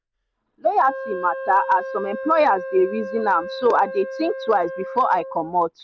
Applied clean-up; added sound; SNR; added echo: none; Wind instrument, woodwind instrument; 10 dB; none.